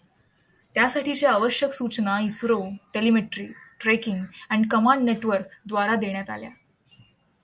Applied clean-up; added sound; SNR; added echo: none; none; none; none.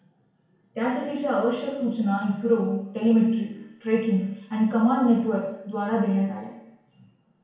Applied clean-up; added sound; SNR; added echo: none; none; none; reverberation time 0.9 s.